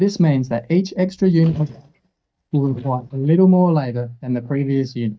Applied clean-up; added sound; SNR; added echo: neural mask model DeepFilterNet 3.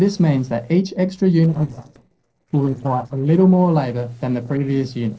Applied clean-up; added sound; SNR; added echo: neural separator model SepFormer DNS4.